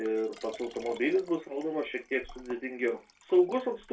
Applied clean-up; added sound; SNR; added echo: none; Liquid; 20 dB; reverberation time 0.2 s.